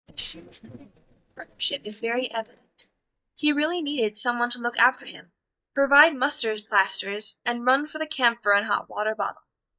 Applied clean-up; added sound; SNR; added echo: neural mask model DeepFilterNet 3.